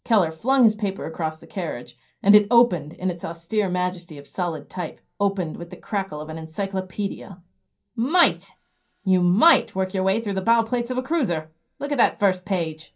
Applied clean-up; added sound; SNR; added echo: none; none; none; reverberation time 0.3 s.